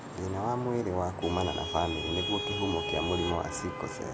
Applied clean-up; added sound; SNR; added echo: none; Traffic noise, roadway noise / Vehicle horn, car horn, honking; 4 dB; none.